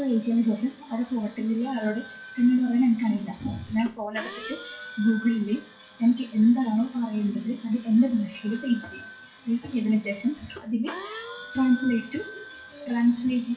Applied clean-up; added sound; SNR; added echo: classical method WPE with log-MMSE.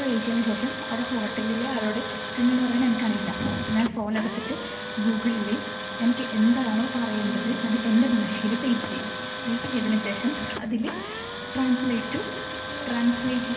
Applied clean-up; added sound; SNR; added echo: none; Tools; 8 dB; reverberation time 1.9 s.